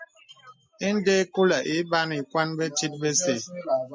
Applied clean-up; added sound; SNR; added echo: none; none; none; none.